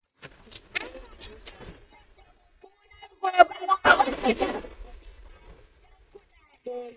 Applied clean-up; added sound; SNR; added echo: neural mask model DeepFilterNet 3.